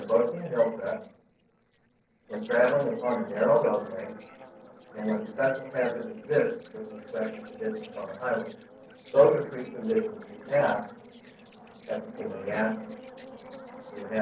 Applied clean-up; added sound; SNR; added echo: neural separator model SepFormer DNS4.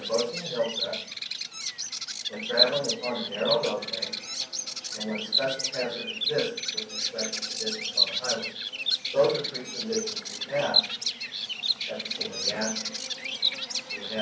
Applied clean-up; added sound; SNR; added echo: none; Bird vocalization, bird call, bird song; -2 dB; reverberation time 0.6 s.